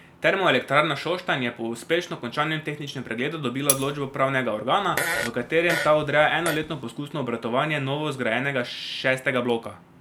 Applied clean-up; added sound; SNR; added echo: none; Cutlery, silverware + Fart; 5 dB; none.